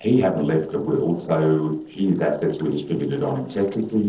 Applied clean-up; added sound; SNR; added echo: neural separator model SepFormer DNS4.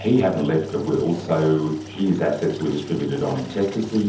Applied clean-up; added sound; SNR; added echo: none; Engine; 17 dB; reverberation time 0.7 s.